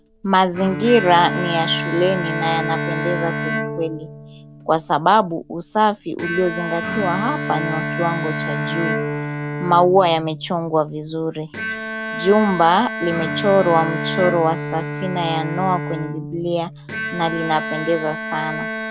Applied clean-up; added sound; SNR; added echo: none; Bowed string instrument + Bowed string instrument; 6 dB; none.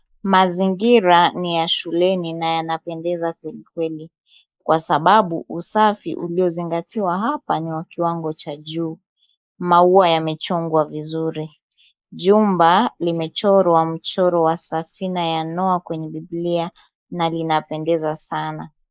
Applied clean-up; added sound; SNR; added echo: neural mask model Resemble Enhance denoiser.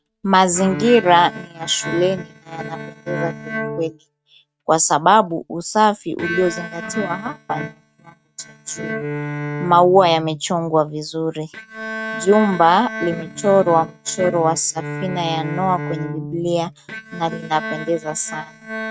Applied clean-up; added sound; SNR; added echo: neural mask model RNNoise.